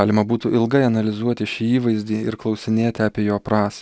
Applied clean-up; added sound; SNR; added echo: none; none; none; none.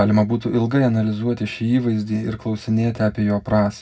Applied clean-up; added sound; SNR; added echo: none; none; none; reverberation time 0.4 s.